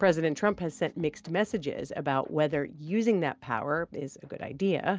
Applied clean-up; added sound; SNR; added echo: none; none; none; none.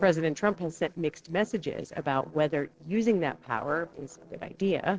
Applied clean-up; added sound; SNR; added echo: neural separator model SepFormer DNS4.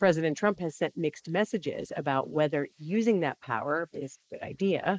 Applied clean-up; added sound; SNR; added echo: neural mask model Resemble Enhance denoiser.